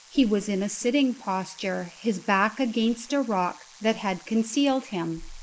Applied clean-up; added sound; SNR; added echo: neural mask model Resemble Enhance denoiser.